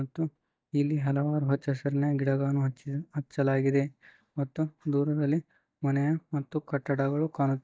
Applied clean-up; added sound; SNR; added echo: neural mask model DeepFilterNet 3.